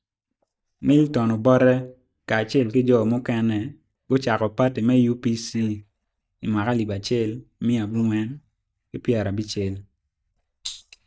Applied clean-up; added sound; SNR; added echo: neural mask model DeepFilterNet 3.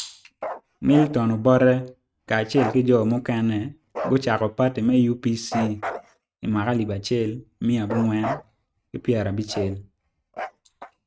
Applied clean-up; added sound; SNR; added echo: neural mask model RNNoise.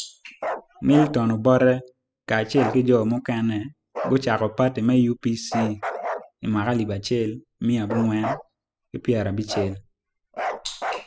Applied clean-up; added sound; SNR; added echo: classical method spectral subtraction.